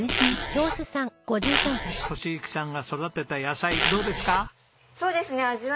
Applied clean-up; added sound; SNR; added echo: none; Zipper (clothing); -2 dB; none.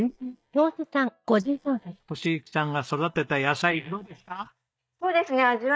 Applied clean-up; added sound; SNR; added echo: neural mask model DeepFilterNet 3.